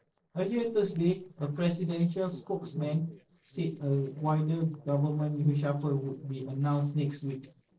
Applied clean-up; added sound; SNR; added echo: neural separator model SepFormer DNS4.